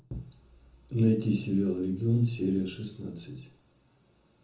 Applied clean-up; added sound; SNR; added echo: none; none; none; reverberation time 0.6 s.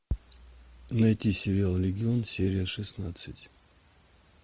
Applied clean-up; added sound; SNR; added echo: none; none; none; none.